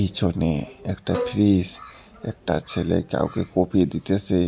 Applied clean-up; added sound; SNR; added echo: none; Bowed string instrument; 12 dB; none.